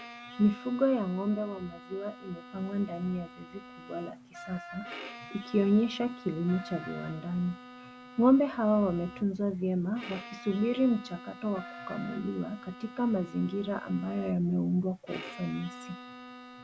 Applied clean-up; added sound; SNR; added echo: none; Bowed string instrument + Wind instrument, woodwind instrument; 16 dB; none.